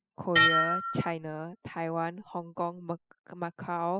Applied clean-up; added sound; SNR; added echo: classical method spectral subtraction.